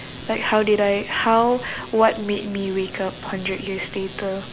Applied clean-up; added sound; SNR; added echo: none; Cricket; 18 dB; none.